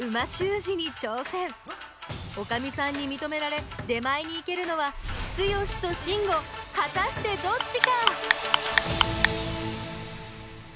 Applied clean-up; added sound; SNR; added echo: none; Clock; -2 dB; none.